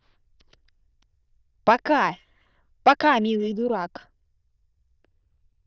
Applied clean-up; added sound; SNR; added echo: neural diffusion model UNIVERSE++.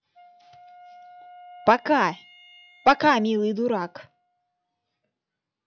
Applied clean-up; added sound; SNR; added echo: classical method log-MMSE.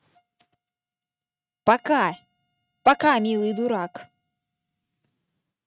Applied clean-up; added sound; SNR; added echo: neural mask model RNNoise.